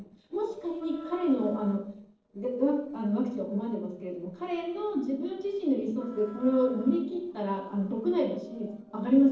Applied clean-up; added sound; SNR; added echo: neural separator model SepFormer DNS4.